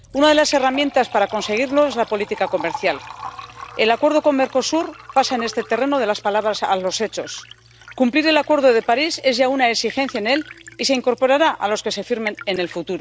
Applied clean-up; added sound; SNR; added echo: none; Liquid; 18 dB; none.